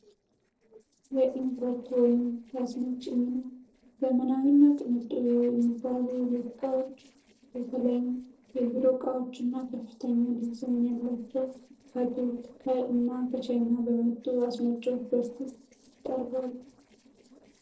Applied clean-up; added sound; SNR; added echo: neural separator model SepFormer DNS4.